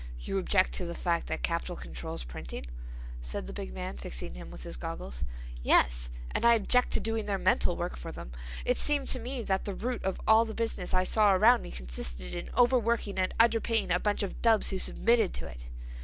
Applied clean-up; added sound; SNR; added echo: none; none; none; none.